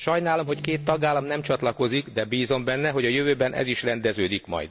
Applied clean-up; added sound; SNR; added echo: none; Guitar; 17 dB; none.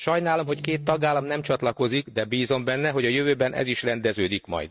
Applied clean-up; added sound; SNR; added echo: neural mask model RNNoise.